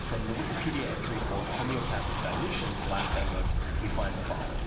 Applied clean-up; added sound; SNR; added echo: none; Train; -4 dB; reverberation time 1.9 s.